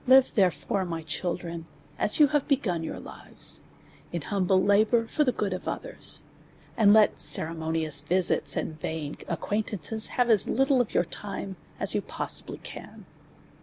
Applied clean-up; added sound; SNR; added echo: none; none; none; none.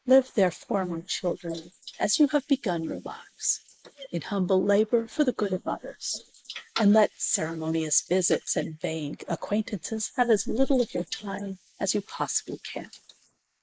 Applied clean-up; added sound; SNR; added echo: neural mask model Resemble Enhance denoiser.